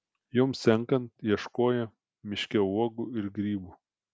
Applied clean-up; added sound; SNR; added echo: none; none; none; none.